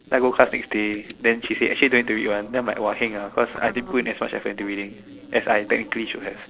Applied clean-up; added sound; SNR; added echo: neural separator model SepFormer DNS4.